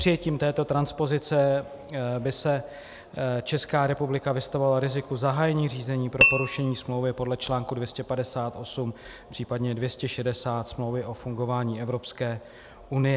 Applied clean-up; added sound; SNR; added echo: none; Tap / Glass; -2 dB; none.